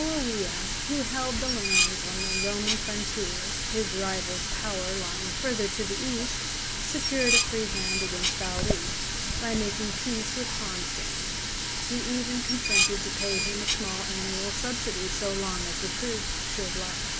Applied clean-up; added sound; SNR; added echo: none; Water tap, faucet + Dishes, pots, and pans; -5 dB; none.